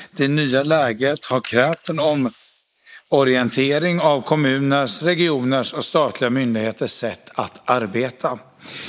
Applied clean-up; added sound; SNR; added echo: neural mask model Resemble Enhance denoiser.